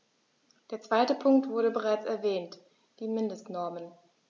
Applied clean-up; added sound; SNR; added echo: none; none; none; none.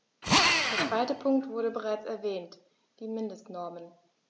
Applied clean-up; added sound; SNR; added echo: none; Drill; -4 dB; none.